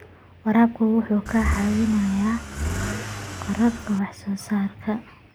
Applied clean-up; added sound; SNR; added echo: none; Accelerating, revving, vroom / Car; 6 dB; none.